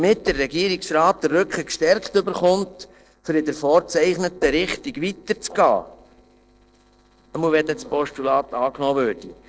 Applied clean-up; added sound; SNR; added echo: neural separator model SepFormer DNS4.